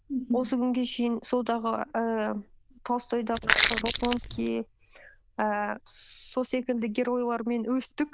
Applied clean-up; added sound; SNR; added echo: neural diffusion model UNIVERSE++.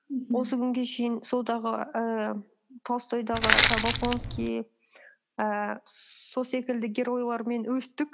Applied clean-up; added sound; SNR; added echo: none; Crushing; -4 dB; none.